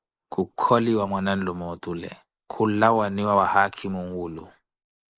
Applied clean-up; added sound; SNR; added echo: neural mask model Resemble Enhance denoiser.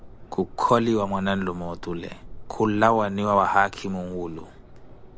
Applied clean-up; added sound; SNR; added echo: none; Subway, metro, underground; 16 dB; none.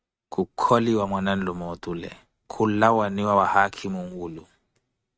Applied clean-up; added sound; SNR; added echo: neural mask model RNNoise.